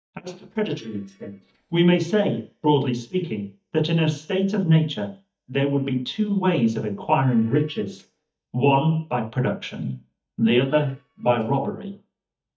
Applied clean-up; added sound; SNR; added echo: neural mask model DeepFilterNet 3.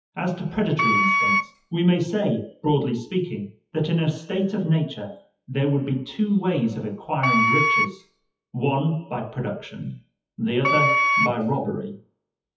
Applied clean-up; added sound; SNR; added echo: classical method WPE with log-MMSE.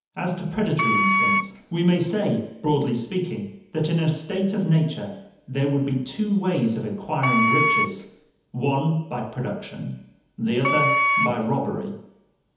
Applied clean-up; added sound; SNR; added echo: none; Wind instrument, woodwind instrument; -2 dB; reverberation time 1.3 s.